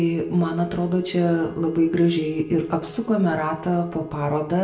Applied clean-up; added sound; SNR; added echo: none; Wind instrument, woodwind instrument; 19 dB; reverberation time 0.5 s.